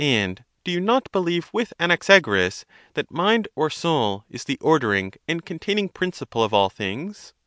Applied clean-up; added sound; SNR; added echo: none; none; none; none.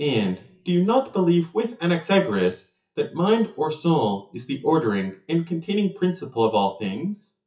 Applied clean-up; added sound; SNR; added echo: classical method WPE with log-MMSE.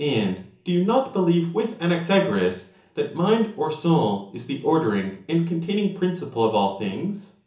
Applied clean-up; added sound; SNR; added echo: none; Tambourine; 17 dB; reverberation time 0.7 s.